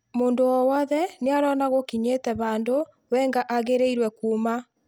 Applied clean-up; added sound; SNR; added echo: none; none; none; none.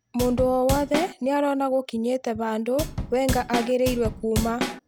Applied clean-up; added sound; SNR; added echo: none; Drum / Drum kit; 5 dB; none.